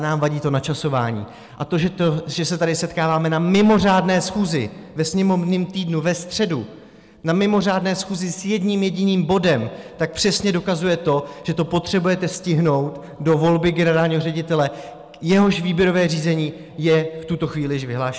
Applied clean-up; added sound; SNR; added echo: none; none; none; none.